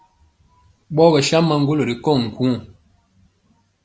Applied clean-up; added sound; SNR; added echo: none; none; none; none.